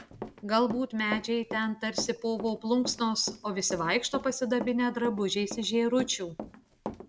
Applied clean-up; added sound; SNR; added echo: none; Run; 12 dB; none.